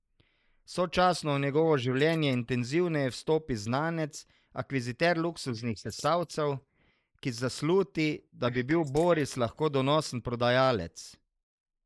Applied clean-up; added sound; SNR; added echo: neural mask model Resemble Enhance denoiser.